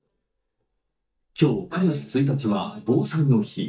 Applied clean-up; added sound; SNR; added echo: neural mask model DeepFilterNet 3.